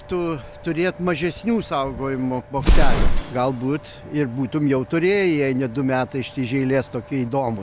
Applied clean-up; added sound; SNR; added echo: none; Explosion; 1 dB; none.